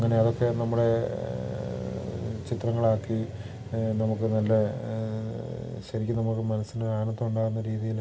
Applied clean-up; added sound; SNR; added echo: none; none; none; none.